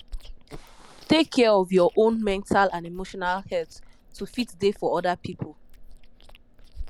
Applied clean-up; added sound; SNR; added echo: none; Chewing, mastication; 17 dB; none.